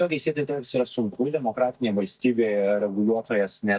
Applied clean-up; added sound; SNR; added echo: neural mask model DeepFilterNet 3.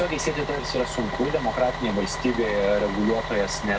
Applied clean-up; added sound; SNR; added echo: none; Bus; 6 dB; reverberation time 0.4 s.